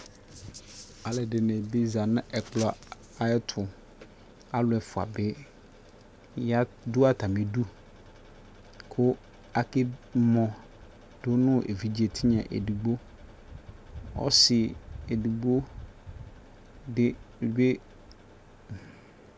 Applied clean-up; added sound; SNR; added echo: none; none; none; none.